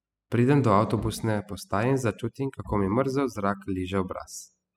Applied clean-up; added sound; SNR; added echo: classical method spectral subtraction.